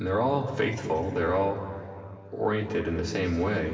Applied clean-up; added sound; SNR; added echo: none; none; none; reverberation time 2.3 s.